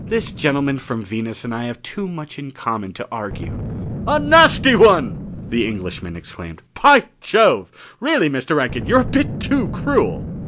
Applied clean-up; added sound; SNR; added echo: none; Boom; 11 dB; none.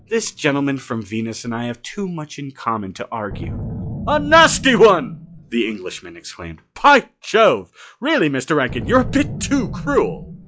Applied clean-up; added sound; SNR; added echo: classical method log-MMSE.